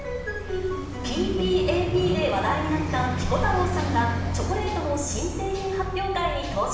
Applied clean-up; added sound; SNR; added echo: none; Traffic noise, roadway noise; 5 dB; reverberation time 0.9 s.